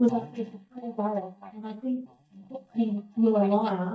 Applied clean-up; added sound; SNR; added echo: neural mask model DeepFilterNet 3.